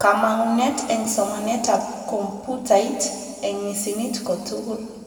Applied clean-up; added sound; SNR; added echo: none; none; none; reverberation time 2.4 s.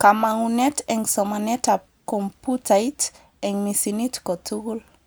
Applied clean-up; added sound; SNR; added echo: none; none; none; none.